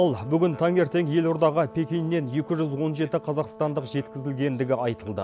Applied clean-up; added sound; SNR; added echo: none; Brass instrument; 19 dB; none.